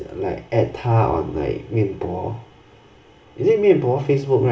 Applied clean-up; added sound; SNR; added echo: none; none; none; reverberation time 0.3 s.